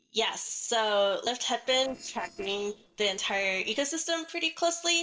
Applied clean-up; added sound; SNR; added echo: neural separator model SepFormer DNS4.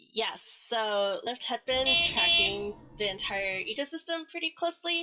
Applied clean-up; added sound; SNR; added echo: classical method WPE with log-MMSE.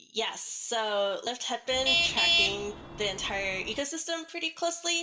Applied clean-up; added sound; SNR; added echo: none; Traffic noise, roadway noise / Vehicle horn, car horn, honking; -3 dB; reverberation time 0.7 s.